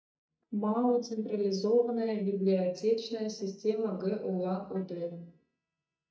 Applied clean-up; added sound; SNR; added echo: neural mask model DeepFilterNet 3.